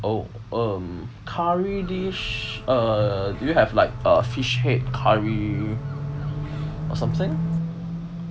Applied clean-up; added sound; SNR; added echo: none; Gull, seagull; 13 dB; none.